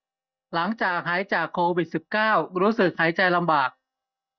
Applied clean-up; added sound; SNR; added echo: neural mask model DeepFilterNet 3.